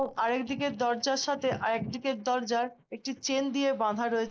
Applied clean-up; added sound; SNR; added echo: neural mask model Resemble Enhance denoiser.